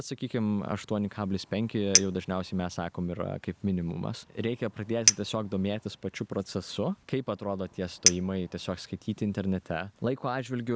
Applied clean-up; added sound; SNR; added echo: none; Chink, clink; 2 dB; none.